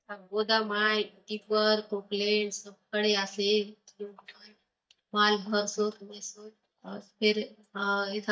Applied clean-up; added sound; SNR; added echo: neural mask model DeepFilterNet 3.